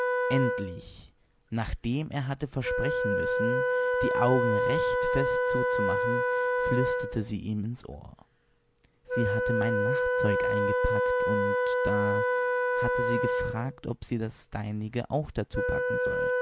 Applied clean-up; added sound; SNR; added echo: none; Wind instrument, woodwind instrument; -4 dB; none.